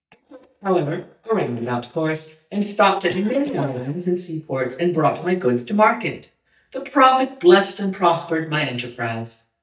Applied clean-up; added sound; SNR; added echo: neural mask model DeepFilterNet 3.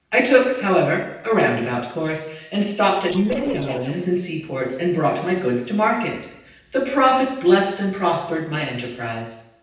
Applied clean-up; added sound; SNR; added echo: neural separator model SepFormer DNS4.